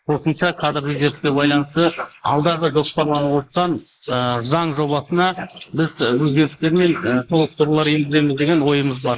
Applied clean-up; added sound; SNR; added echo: neural mask model Resemble Enhance denoiser.